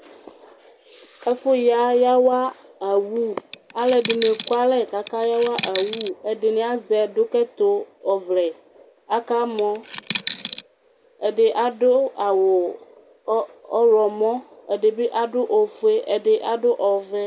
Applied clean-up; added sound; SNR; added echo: none; Coin (dropping); 11 dB; none.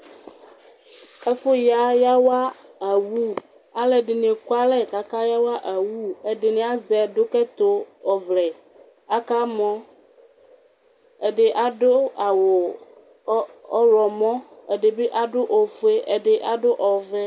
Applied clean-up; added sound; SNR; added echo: none; none; none; none.